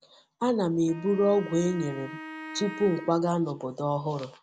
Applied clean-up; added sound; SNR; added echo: none; Wind instrument, woodwind instrument; 15 dB; none.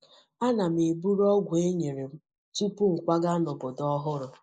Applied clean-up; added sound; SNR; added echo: neural mask model Resemble Enhance denoiser.